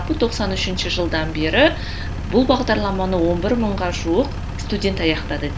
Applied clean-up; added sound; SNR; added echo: none; Engine; 6 dB; none.